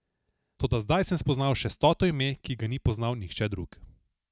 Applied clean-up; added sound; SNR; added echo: none; none; none; none.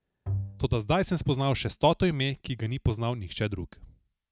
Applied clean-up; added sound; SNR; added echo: none; Bowed string instrument; 8 dB; none.